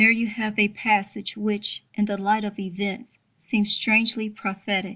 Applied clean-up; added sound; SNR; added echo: none; none; none; none.